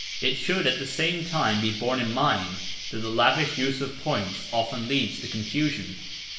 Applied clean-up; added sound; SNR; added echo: none; Insect; 10 dB; reverberation time 0.8 s.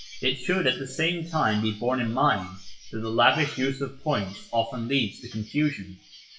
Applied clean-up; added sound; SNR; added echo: classical method WPE with log-MMSE.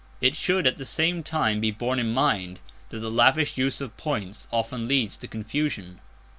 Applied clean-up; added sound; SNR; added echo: none; none; none; none.